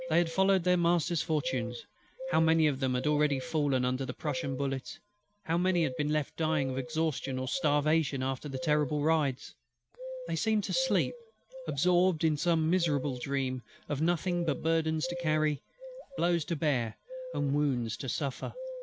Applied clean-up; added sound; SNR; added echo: none; Bird vocalization, bird call, bird song; 13 dB; none.